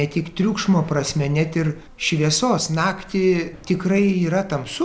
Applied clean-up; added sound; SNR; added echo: none; none; none; none.